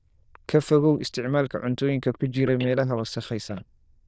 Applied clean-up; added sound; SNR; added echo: neural diffusion model UNIVERSE++.